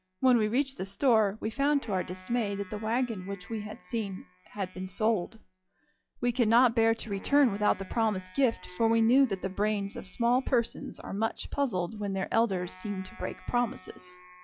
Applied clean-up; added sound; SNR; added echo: classical method log-MMSE.